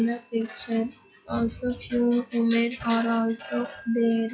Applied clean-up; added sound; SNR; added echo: classical method log-MMSE.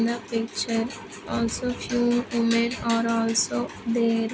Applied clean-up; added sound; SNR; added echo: none; none; none; none.